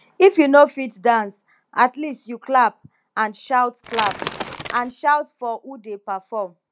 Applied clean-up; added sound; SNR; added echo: none; Crackle / Crushing / Wood; 9 dB; none.